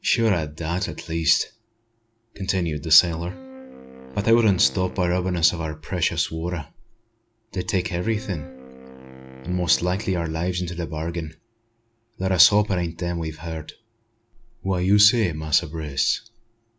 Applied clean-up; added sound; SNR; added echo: none; Wind instrument, woodwind instrument; 17 dB; none.